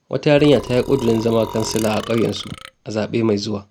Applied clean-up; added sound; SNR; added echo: none; Burping, eructation; 14 dB; none.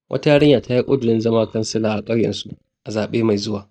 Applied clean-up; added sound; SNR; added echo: neural mask model DeepFilterNet 3.